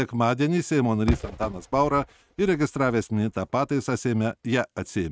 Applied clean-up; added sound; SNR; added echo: neural mask model RNNoise.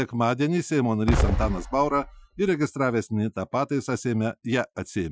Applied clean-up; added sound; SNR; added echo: classical method Wiener filter.